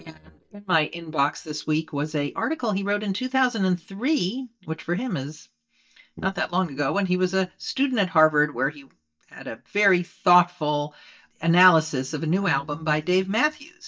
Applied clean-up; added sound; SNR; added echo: neural mask model DeepFilterNet 3.